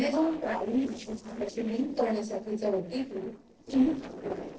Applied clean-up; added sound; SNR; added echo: neural separator model SepFormer DNS4.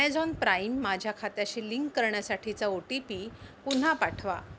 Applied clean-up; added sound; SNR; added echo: none; none; none; none.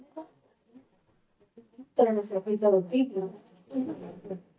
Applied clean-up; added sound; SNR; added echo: neural mask model DeepFilterNet 3.